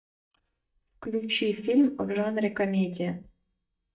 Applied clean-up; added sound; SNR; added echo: neural mask model DeepFilterNet 3.